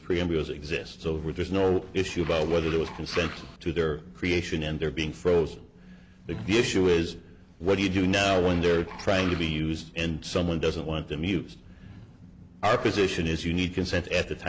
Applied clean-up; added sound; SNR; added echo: none; Tools; 14 dB; none.